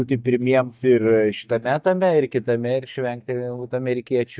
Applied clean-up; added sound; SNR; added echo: neural mask model DeepFilterNet 3.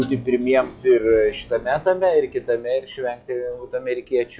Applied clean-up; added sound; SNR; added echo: classical method log-MMSE.